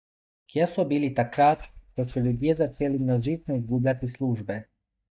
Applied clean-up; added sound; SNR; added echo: neural mask model DeepFilterNet 3.